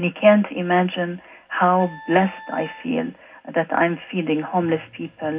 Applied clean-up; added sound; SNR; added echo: none; Wind instrument, woodwind instrument; 20 dB; reverberation time 0.4 s.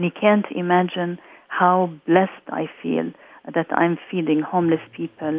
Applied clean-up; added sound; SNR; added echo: none; none; none; none.